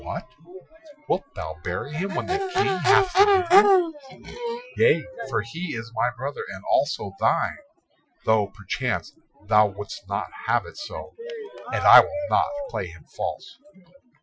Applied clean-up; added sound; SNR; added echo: classical method Wiener filter.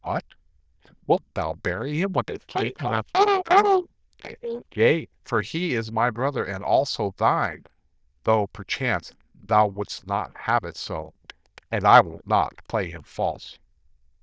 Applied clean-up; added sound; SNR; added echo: neural diffusion model UNIVERSE++.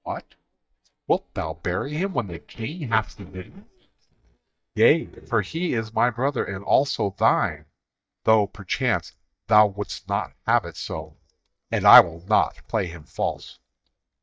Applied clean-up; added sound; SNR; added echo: neural mask model DeepFilterNet 3.